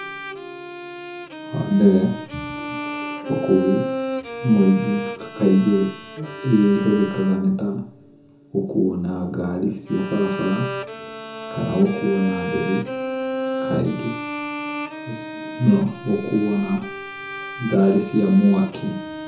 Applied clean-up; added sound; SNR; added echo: none; Bowed string instrument; 9 dB; reverberation time 0.5 s.